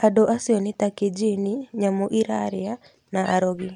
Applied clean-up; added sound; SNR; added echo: none; Wood; 20 dB; none.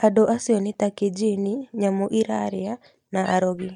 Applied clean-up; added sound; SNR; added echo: neural mask model DeepFilterNet 3.